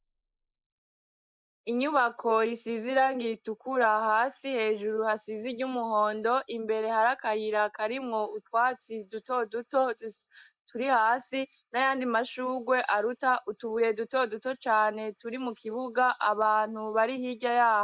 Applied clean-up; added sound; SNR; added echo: neural mask model Resemble Enhance denoiser.